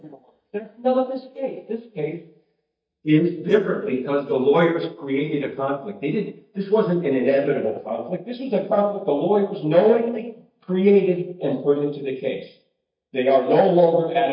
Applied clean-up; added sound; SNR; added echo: neural mask model DeepFilterNet 3.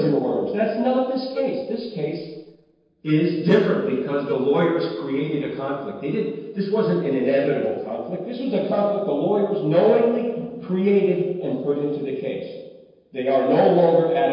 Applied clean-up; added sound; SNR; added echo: neural separator model SepFormer DNS4.